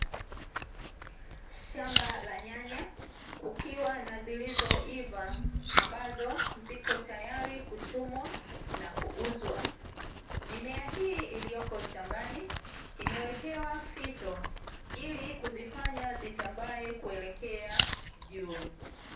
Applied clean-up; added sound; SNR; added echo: none; Chewing, mastication; -5 dB; reverberation time 0.5 s.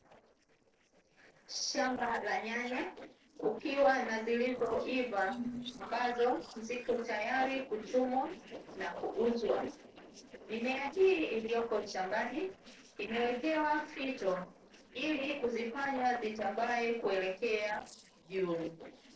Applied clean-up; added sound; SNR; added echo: neural separator model SepFormer DNS4.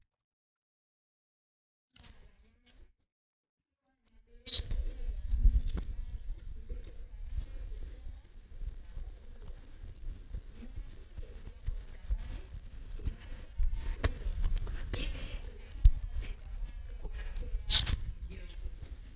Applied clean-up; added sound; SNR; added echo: neural mask model DeepFilterNet 3.